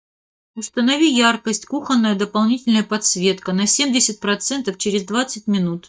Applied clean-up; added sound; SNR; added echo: neural mask model DeepFilterNet 3.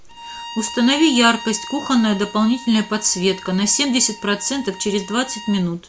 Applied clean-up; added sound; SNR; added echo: none; Bowed string instrument; 15 dB; none.